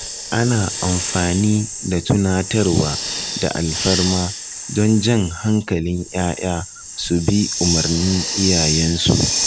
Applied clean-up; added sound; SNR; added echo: none; Hiss; 6 dB; none.